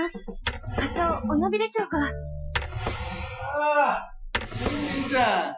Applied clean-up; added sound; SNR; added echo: classical method Wiener filter.